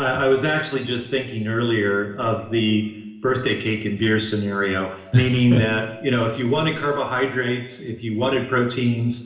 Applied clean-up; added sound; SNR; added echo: none; none; none; reverberation time 0.9 s.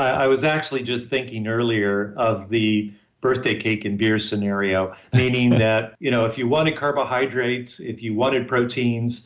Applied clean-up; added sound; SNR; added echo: none; none; none; none.